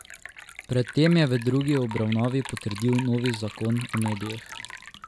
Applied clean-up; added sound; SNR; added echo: none; Liquid; 14 dB; none.